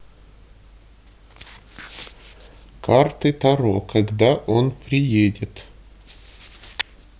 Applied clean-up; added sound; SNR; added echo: none; none; none; none.